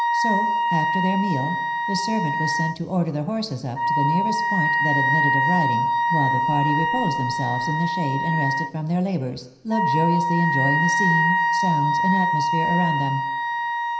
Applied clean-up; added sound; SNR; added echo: none; Wind instrument, woodwind instrument; -3 dB; reverberation time 0.9 s.